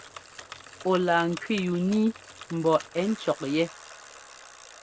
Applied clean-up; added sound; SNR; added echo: none; Bicycle; 17 dB; none.